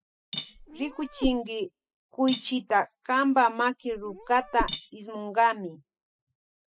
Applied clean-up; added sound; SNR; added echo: classical method spectral subtraction.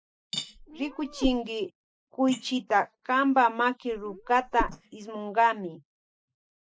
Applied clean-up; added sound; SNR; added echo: neural mask model Resemble Enhance denoiser.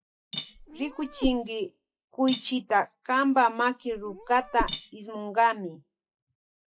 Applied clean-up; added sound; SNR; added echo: classical method log-MMSE.